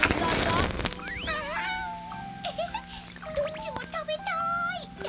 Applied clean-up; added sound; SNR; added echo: none; Fire; 0 dB; none.